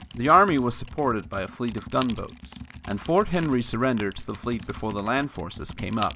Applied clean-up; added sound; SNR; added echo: none; Computer keyboard + Crack / Crackle; 15 dB; none.